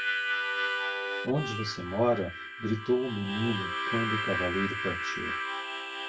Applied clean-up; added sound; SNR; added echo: none; Harmonica; 1 dB; reverberation time 0.2 s.